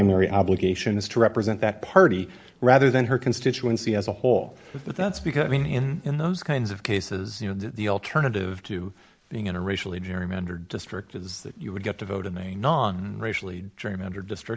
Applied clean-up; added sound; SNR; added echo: none; none; none; none.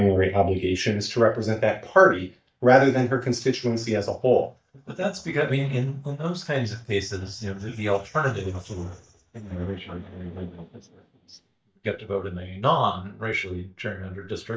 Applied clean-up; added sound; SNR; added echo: neural mask model DeepFilterNet 3.